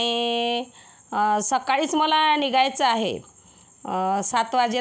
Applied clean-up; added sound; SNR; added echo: none; none; none; none.